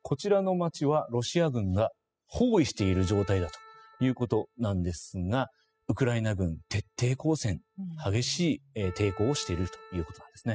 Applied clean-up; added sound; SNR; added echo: classical method spectral subtraction.